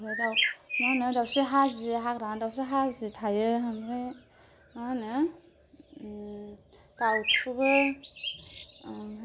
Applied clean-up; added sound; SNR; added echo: none; Bird; 2 dB; none.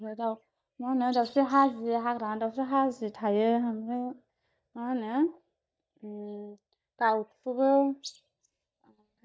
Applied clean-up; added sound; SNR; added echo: neural mask model DeepFilterNet 3.